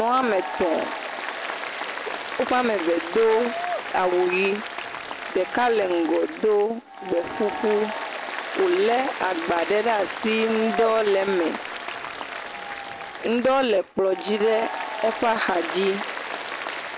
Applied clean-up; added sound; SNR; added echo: none; Applause; 7 dB; none.